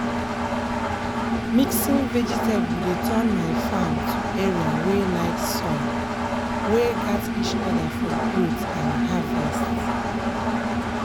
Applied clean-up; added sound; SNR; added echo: none; Engine; -3 dB; none.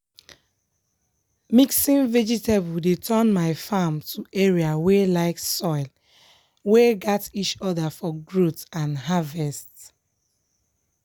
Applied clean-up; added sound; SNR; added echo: none; none; none; none.